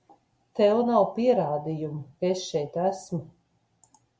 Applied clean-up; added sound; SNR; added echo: none; none; none; none.